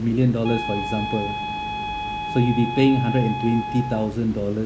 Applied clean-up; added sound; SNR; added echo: none; Wind instrument, woodwind instrument; 8 dB; none.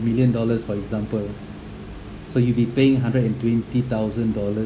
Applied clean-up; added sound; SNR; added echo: none; none; none; none.